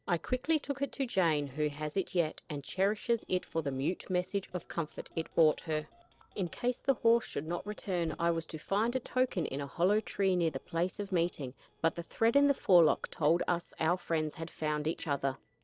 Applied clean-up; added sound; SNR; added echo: neural separator model SepFormer DNS4.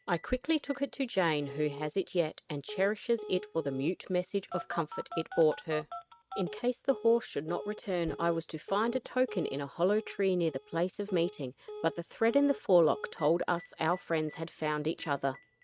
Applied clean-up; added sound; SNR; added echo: neural mask model RNNoise.